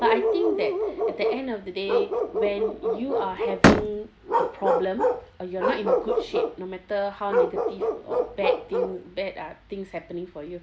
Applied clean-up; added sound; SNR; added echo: none; Bark + Slam; -5 dB; none.